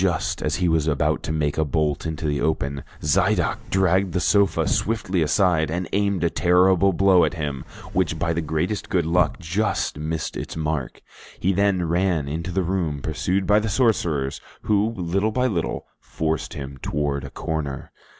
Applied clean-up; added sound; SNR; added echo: none; Sliding door / Slam / Wood; 13 dB; none.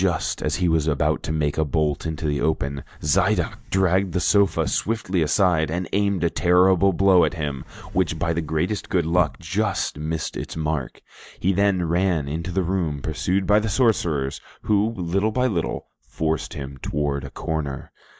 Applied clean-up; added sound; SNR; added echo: neural mask model DeepFilterNet 3.